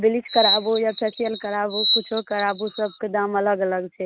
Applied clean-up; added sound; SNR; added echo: none; Bird vocalization, bird call, bird song; -4 dB; none.